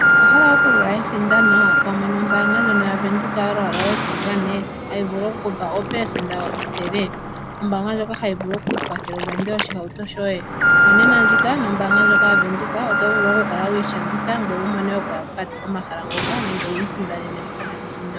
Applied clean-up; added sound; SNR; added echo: none; Alarm; -4 dB; none.